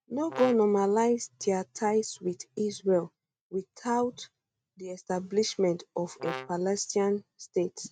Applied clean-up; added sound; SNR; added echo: neural mask model RNNoise.